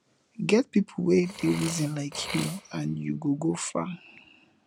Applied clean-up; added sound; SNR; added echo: none; Burping, eructation; 15 dB; none.